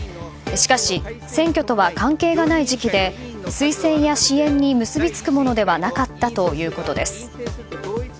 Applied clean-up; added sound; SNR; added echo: none; none; none; none.